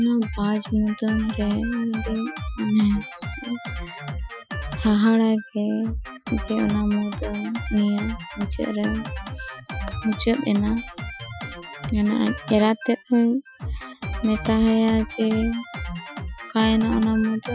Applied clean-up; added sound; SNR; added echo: classical method Wiener filter.